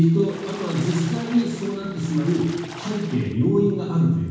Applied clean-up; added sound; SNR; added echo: none; Water / Splash, splatter; 19 dB; reverberation time 1.2 s.